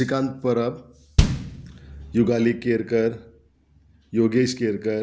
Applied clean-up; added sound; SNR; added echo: none; Bass drum; 3 dB; none.